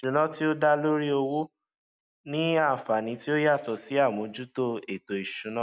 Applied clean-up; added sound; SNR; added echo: none; none; none; none.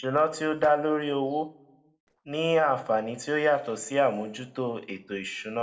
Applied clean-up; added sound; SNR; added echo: neural separator model SepFormer DNS4.